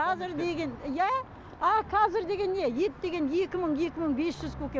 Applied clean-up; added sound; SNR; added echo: none; none; none; none.